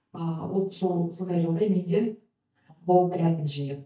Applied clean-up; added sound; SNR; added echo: neural mask model DeepFilterNet 3.